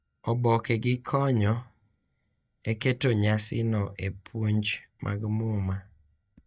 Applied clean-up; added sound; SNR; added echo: neural mask model DeepFilterNet 3.